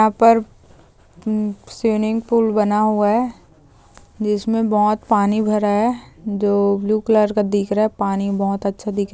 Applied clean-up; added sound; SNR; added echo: none; none; none; none.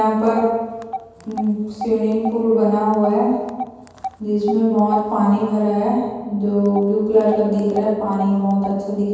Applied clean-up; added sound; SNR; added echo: none; Telephone; 14 dB; reverberation time 1.2 s.